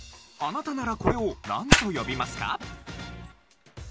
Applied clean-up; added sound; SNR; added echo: none; Fire; -2 dB; none.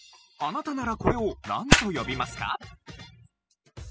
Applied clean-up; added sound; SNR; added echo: classical method spectral subtraction.